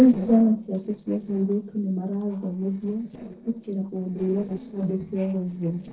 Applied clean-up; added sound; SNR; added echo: neural separator model SepFormer DNS4.